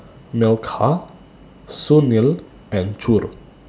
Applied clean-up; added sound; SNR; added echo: none; none; none; none.